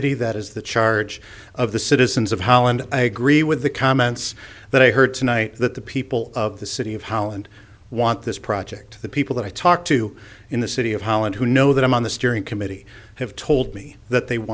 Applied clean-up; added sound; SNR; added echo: none; none; none; none.